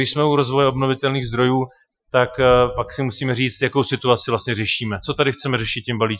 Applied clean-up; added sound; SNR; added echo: classical method Wiener filter.